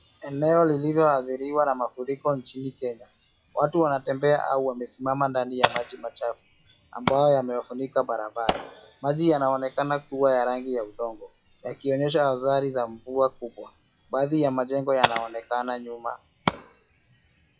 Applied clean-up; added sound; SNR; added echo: classical method log-MMSE.